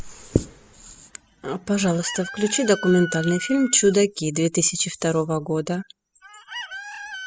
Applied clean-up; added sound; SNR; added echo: classical method spectral subtraction.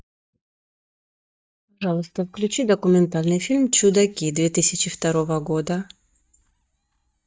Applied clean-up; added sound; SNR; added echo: neural mask model DeepFilterNet 3.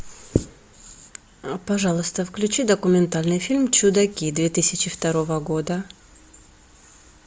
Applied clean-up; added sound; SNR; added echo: none; none; none; none.